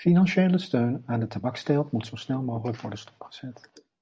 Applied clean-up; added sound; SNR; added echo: none; none; none; none.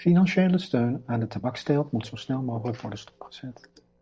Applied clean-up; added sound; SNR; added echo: neural separator model SepFormer DNS4.